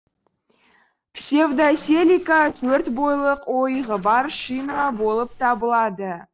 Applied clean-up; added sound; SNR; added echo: neural separator model SepFormer DNS4.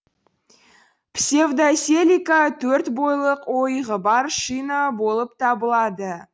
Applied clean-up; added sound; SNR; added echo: none; none; none; none.